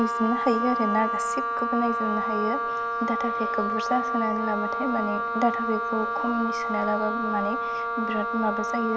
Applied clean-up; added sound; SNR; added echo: none; Wind instrument, woodwind instrument; 0 dB; none.